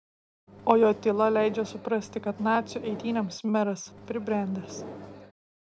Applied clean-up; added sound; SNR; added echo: none; Microwave oven; 15 dB; none.